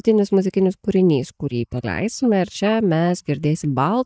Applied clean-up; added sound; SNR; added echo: neural mask model DeepFilterNet 3.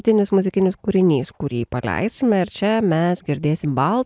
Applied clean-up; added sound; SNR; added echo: none; none; none; none.